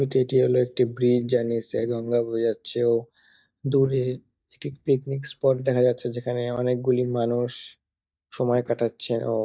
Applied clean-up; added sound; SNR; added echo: neural mask model DeepFilterNet 3.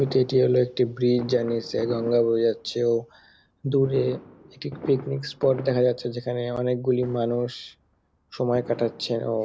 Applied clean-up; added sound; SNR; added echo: none; Fireworks; 18 dB; none.